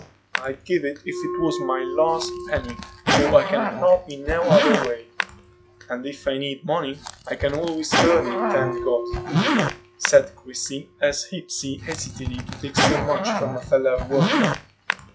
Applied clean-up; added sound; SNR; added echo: classical method log-MMSE.